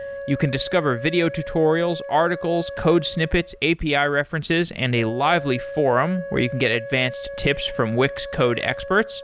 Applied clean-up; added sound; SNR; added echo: none; Wind instrument, woodwind instrument; 12 dB; none.